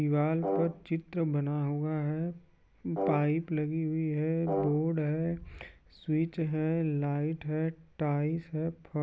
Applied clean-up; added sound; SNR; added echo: none; Brass instrument; 6 dB; none.